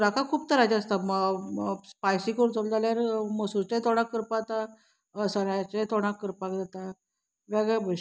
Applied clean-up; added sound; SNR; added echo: none; none; none; none.